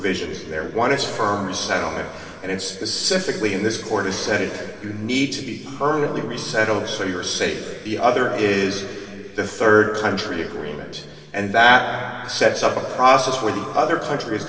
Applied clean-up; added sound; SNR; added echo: none; Dishes, pots, and pans; 20 dB; reverberation time 2.5 s.